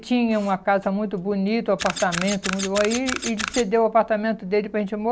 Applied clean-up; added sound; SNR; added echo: none; Camera; 9 dB; none.